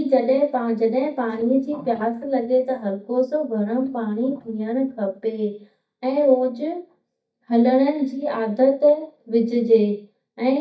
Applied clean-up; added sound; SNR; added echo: neural mask model DeepFilterNet 3.